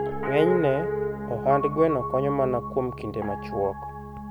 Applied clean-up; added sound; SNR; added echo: none; Piano; 4 dB; none.